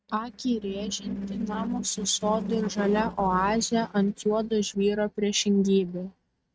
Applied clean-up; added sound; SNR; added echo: neural mask model RNNoise.